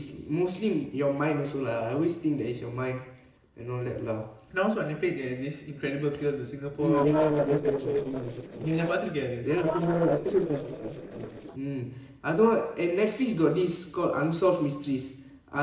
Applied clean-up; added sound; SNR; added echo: neural separator model SepFormer DNS4.